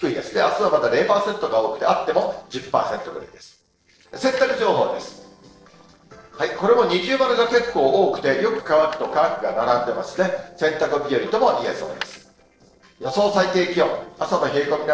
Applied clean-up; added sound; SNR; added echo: neural separator model SepFormer DNS4.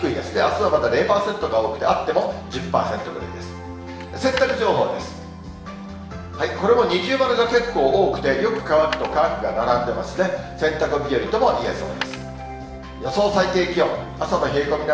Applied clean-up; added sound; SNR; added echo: none; Coin (dropping); 16 dB; reverberation time 0.9 s.